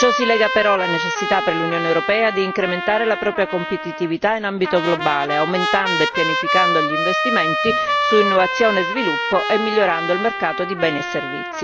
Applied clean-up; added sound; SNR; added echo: none; Trumpet; 2 dB; none.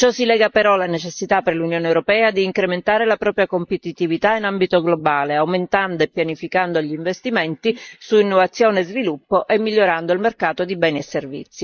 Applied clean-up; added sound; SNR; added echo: neural mask model Resemble Enhance denoiser.